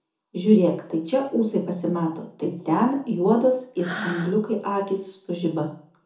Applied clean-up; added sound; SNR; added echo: none; Breathing; 13 dB; reverberation time 0.6 s.